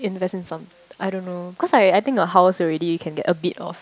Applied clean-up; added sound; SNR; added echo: none; none; none; none.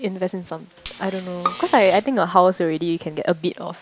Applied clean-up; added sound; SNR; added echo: none; Buzz + Bowed string instrument; 11 dB; none.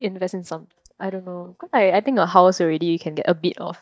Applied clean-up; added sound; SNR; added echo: neural mask model DeepFilterNet 3.